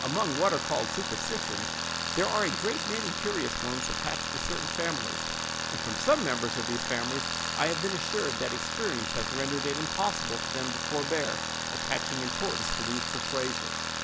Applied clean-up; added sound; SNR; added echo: none; Tools; -1 dB; none.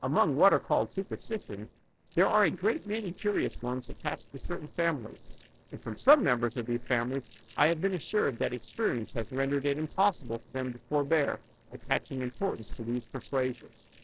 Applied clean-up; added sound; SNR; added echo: neural separator model SepFormer DNS4.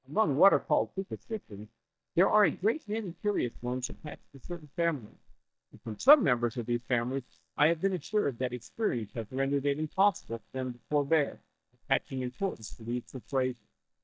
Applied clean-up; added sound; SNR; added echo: neural mask model DeepFilterNet 3.